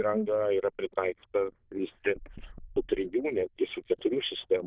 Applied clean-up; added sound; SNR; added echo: neural diffusion model UNIVERSE++.